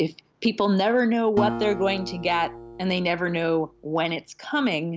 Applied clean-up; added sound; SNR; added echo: none; Acoustic guitar; 10 dB; none.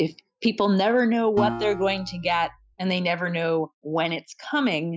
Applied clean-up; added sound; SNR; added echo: classical method Wiener filter.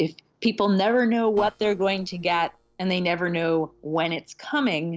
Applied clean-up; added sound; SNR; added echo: neural separator model SepFormer DNS4.